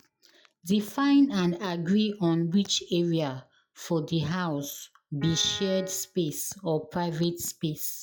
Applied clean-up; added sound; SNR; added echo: classical method log-MMSE.